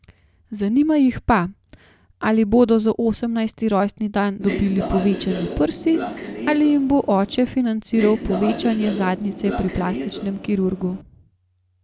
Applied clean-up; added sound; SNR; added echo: none; Train; 8 dB; none.